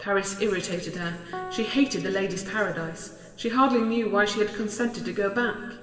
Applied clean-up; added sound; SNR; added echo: none; Piano; 17 dB; reverberation time 2.8 s.